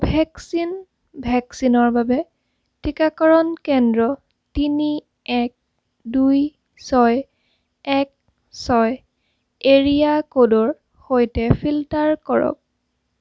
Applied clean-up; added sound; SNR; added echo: none; none; none; none.